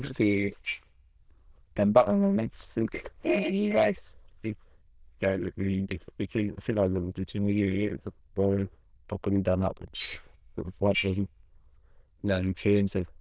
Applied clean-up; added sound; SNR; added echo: neural diffusion model UNIVERSE++.